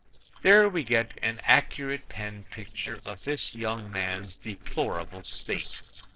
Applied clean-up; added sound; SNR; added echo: neural separator model SepFormer DNS4.